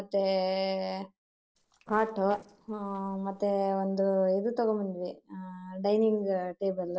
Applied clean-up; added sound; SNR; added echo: neural separator model SepFormer DNS4.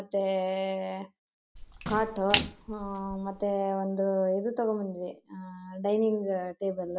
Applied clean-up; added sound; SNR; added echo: none; Splash, splatter; 7 dB; none.